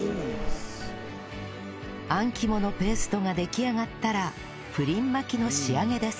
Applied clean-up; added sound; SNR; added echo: none; Respiratory sounds; 7 dB; none.